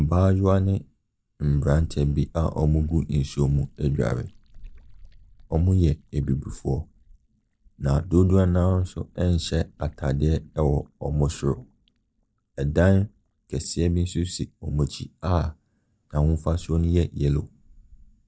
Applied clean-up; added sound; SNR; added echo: neural mask model DeepFilterNet 3.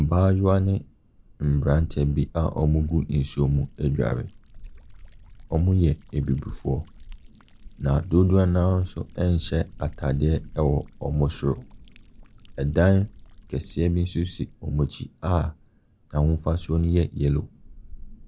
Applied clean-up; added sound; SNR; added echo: none; Liquid; 19 dB; none.